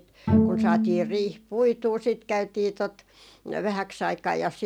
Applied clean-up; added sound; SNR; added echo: none; Bowed string instrument; -1 dB; none.